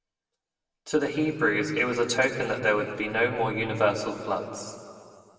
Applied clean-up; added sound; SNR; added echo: none; none; none; reverberation time 2.1 s.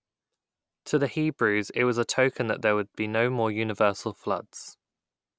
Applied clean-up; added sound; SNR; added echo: none; none; none; none.